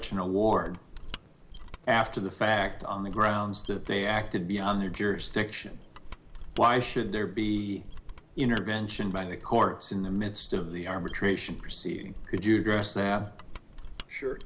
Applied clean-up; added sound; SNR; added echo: none; Mechanisms; 12 dB; none.